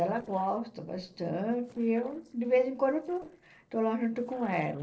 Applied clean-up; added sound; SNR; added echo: neural separator model SepFormer DNS4.